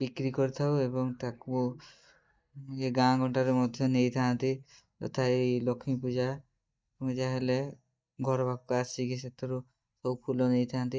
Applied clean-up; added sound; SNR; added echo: neural mask model DeepFilterNet 3.